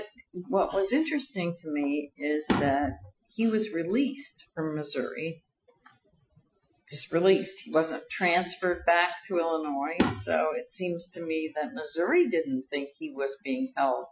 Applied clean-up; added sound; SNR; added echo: classical method Wiener filter.